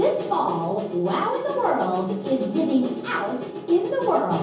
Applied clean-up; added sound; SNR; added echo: none; none; none; reverberation time 0.7 s.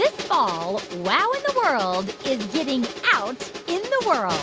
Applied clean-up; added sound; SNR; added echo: none; none; none; none.